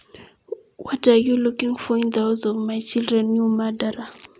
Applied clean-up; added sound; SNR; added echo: none; none; none; none.